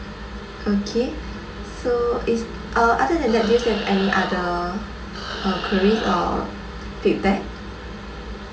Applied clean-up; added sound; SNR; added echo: none; Animal; 10 dB; reverberation time 0.2 s.